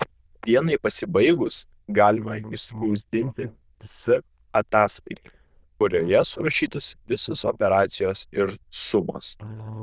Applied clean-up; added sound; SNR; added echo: neural diffusion model UNIVERSE++.